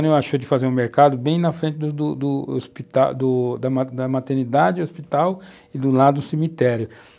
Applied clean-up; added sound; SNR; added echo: none; none; none; none.